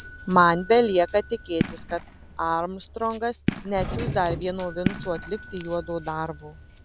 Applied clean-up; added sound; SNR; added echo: none; Fireworks + Doorbell; 5 dB; none.